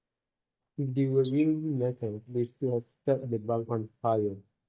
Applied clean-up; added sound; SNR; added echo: neural mask model DeepFilterNet 3.